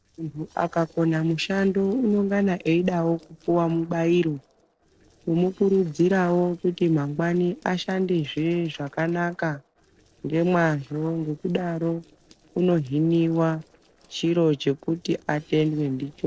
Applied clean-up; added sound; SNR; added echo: neural separator model SepFormer DNS4.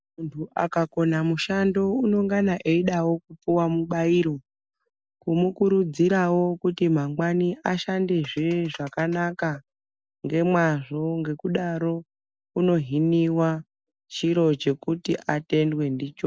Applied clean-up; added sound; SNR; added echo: none; none; none; none.